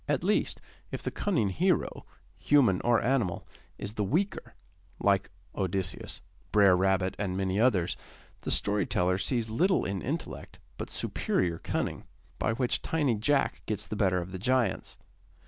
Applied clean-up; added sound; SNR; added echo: none; none; none; none.